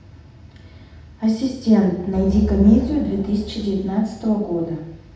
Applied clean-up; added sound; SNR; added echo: none; Drum; 8 dB; reverberation time 0.8 s.